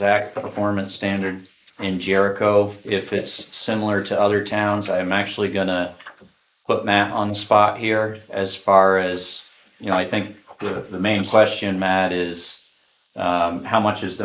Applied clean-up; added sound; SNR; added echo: neural mask model Resemble Enhance denoiser.